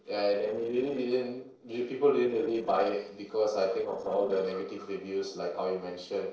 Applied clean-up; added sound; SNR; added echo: neural separator model SepFormer DNS4.